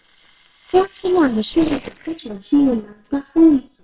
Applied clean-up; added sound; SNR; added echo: neural separator model SepFormer WHAMR!.